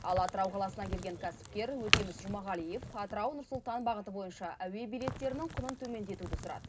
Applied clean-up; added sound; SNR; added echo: none; Crack; 3 dB; reverberation time 0.2 s.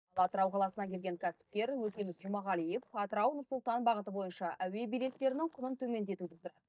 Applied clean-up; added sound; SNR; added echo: neural mask model DeepFilterNet 3.